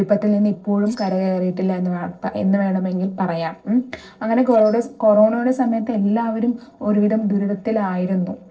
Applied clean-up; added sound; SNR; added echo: neural separator model SepFormer DNS4.